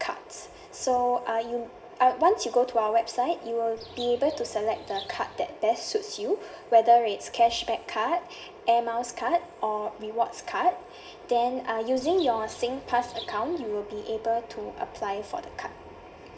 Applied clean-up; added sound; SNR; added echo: none; Bird; 18 dB; reverberation time 2.5 s.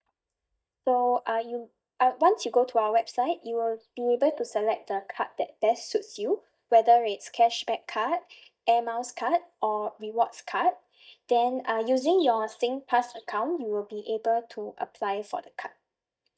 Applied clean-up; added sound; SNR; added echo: neural mask model DeepFilterNet 3.